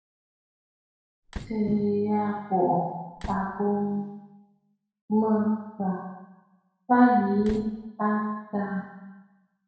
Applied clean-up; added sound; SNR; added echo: none; Slam; 13 dB; reverberation time 1.1 s.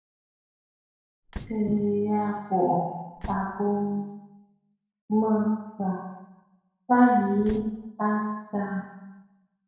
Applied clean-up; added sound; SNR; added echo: neural separator model SepFormer DNS4.